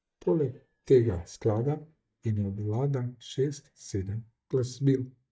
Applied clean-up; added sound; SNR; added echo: neural mask model DeepFilterNet 3.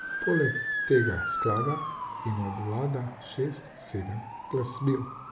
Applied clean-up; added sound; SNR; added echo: none; Motor vehicle (road) / Siren; 5 dB; reverberation time 0.7 s.